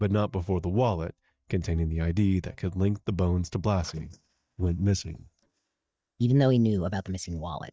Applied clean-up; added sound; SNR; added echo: neural mask model DeepFilterNet 3.